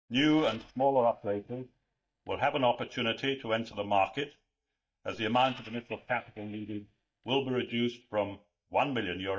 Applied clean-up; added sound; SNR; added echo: neural mask model DeepFilterNet 3.